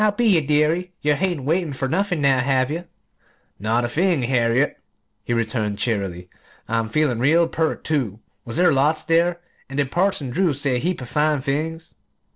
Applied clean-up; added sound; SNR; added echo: neural separator model SepFormer DNS4.